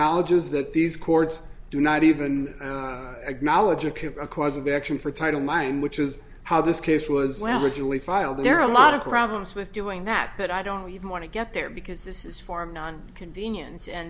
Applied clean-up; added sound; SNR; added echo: none; none; none; none.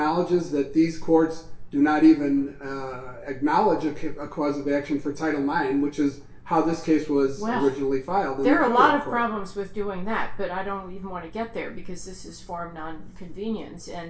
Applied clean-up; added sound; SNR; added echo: none; none; none; reverberation time 0.3 s.